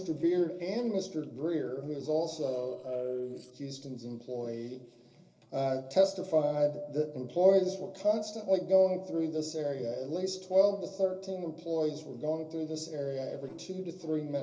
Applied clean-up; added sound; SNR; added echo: neural separator model SepFormer DNS4.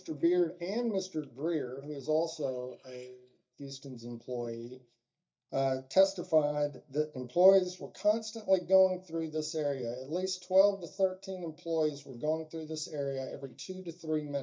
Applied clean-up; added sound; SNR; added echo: neural mask model DeepFilterNet 3.